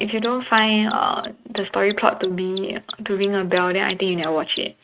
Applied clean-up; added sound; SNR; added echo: neural mask model RNNoise.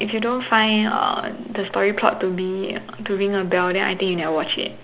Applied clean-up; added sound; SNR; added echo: none; none; none; none.